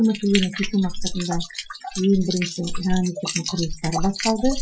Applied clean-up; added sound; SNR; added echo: classical method Wiener filter.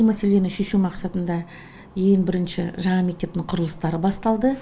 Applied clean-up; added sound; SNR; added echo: none; none; none; none.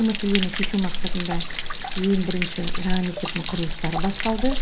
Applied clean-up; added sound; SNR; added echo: none; Stream / Trickle, dribble / Splash, splatter; -2 dB; none.